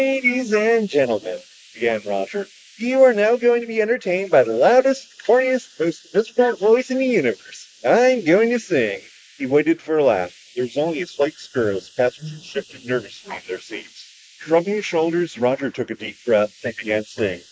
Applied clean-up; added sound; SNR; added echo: neural mask model Resemble Enhance denoiser.